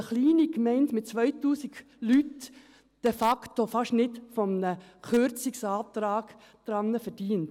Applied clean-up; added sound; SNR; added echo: none; none; none; none.